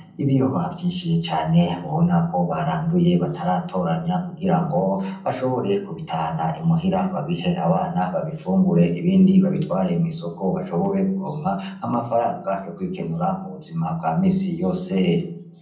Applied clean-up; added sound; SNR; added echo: none; none; none; reverberation time 0.6 s.